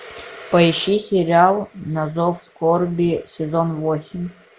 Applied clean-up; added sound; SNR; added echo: none; none; none; none.